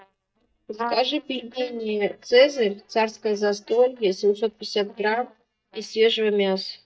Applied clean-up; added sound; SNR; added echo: neural mask model DeepFilterNet 3.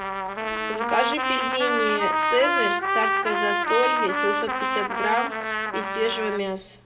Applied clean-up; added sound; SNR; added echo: none; Trumpet; -2 dB; reverberation time 0.4 s.